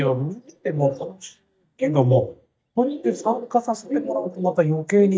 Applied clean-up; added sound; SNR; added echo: neural mask model DeepFilterNet 3.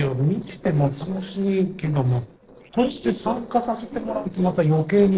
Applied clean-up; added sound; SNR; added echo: neural separator model SepFormer DNS4.